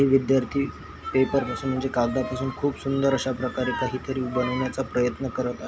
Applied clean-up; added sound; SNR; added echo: none; Bowed string instrument; 11 dB; none.